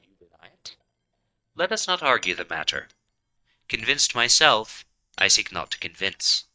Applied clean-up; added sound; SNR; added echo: neural mask model DeepFilterNet 3.